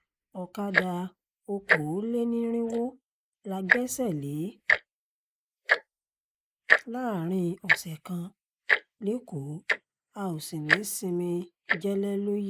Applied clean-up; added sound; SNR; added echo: neural mask model Resemble Enhance denoiser.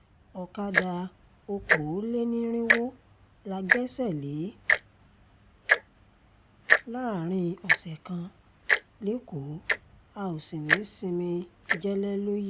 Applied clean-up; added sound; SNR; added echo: none; Tick-tock; -2 dB; none.